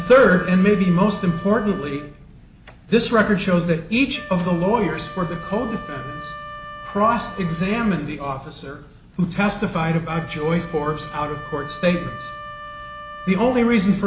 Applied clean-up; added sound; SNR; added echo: none; Wind instrument, woodwind instrument; 16 dB; none.